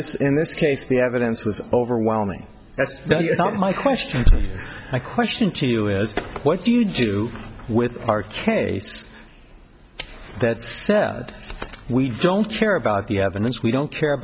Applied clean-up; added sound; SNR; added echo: none; none; none; none.